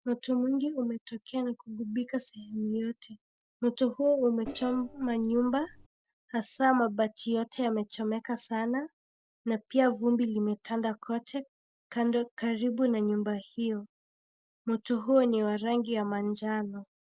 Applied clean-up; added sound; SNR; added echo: neural separator model SepFormer DNS4.